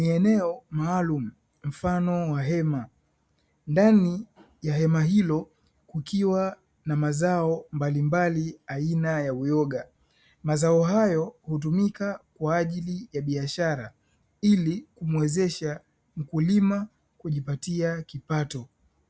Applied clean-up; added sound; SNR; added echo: none; none; none; none.